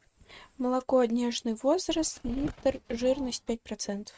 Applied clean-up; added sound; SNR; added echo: neural mask model RNNoise.